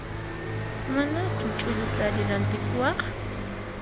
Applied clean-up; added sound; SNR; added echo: none; Car passing by; -1 dB; none.